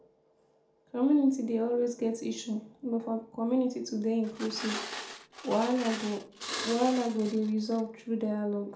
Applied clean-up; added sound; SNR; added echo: none; Glass; 10 dB; reverberation time 0.4 s.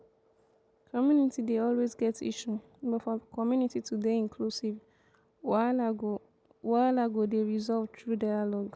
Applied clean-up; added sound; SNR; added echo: none; none; none; none.